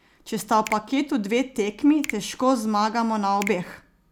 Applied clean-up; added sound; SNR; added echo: none; Finger snapping; 17 dB; none.